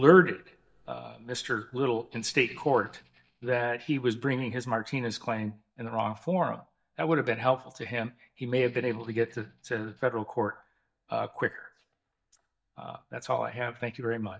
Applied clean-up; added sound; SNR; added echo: neural mask model DeepFilterNet 3.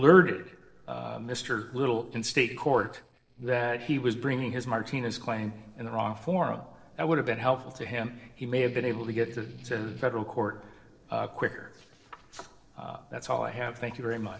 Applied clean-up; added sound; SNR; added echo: neural separator model SepFormer DNS4.